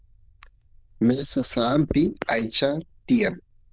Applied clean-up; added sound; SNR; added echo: neural diffusion model UNIVERSE++.